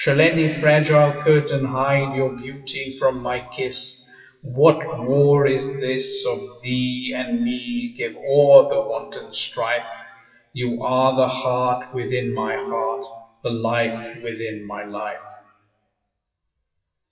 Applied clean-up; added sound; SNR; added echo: classical method WPE with log-MMSE.